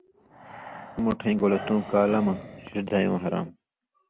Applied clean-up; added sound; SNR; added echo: none; Breathing; 16 dB; none.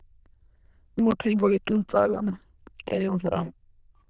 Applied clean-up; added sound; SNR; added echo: neural diffusion model UNIVERSE++.